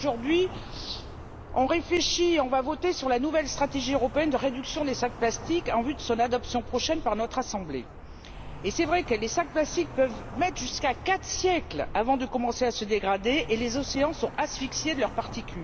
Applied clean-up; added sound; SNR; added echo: none; Traffic noise, roadway noise; 12 dB; none.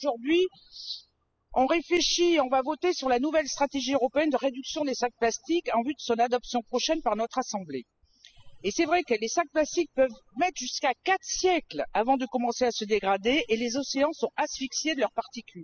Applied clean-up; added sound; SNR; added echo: classical method spectral subtraction.